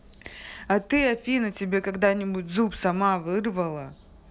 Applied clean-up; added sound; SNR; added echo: none; none; none; none.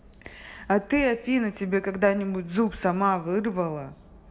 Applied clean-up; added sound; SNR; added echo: none; none; none; reverberation time 1.4 s.